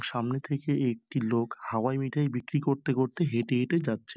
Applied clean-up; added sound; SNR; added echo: none; none; none; none.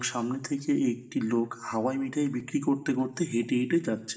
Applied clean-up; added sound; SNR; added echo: none; none; none; reverberation time 0.8 s.